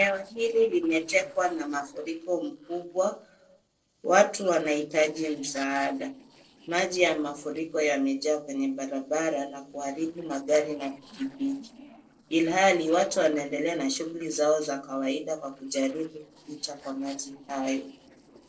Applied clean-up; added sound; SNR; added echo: neural separator model SepFormer DNS4.